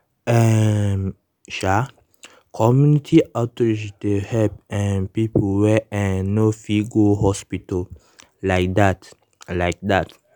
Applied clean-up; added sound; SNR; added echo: none; none; none; none.